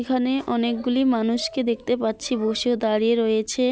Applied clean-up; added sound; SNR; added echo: none; none; none; none.